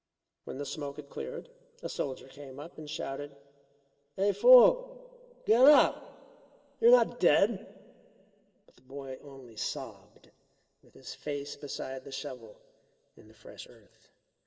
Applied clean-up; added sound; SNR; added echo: none; none; none; reverberation time 1.1 s.